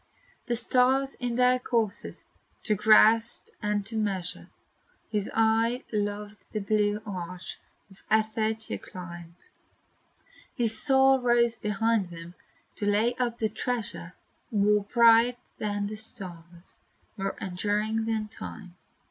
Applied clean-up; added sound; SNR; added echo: none; none; none; none.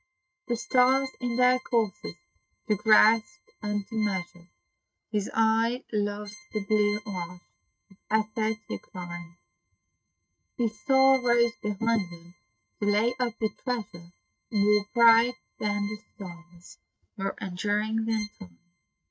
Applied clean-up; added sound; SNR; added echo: neural mask model RNNoise.